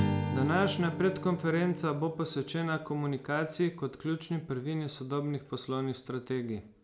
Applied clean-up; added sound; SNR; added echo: none; Strum; 7 dB; none.